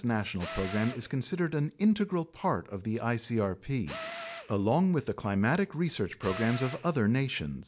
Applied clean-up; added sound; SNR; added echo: none; Tools; 13 dB; none.